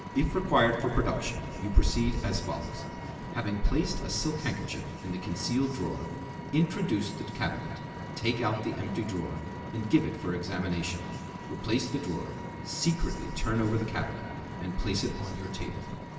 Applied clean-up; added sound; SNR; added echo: none; Vehicle; 9 dB; reverberation time 2.3 s.